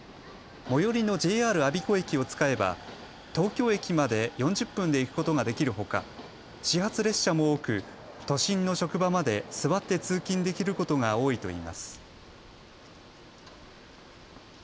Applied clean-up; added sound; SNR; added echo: none; none; none; none.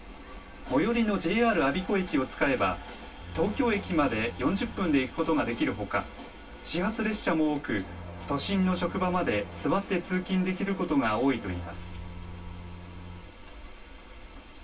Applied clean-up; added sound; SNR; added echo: none; Bowed string instrument; 16 dB; reverberation time 0.1 s.